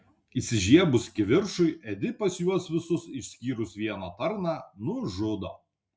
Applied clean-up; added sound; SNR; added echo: none; none; none; none.